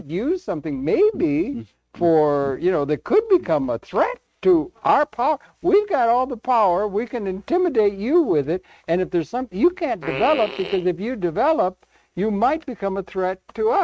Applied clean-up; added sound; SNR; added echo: neural mask model RNNoise.